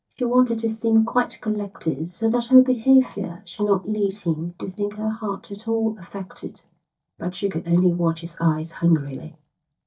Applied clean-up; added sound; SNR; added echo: neural mask model DeepFilterNet 3.